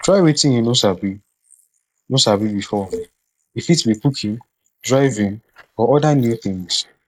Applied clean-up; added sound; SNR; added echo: neural mask model Resemble Enhance denoiser.